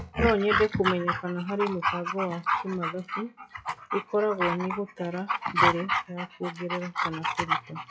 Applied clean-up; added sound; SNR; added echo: classical method WPE with log-MMSE.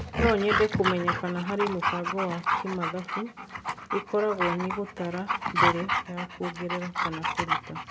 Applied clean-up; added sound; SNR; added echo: none; Dog; 0 dB; reverberation time 1.7 s.